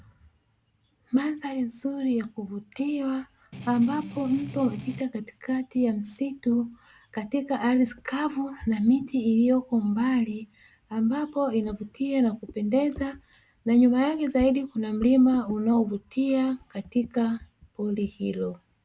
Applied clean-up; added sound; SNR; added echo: none; Strum; 13 dB; none.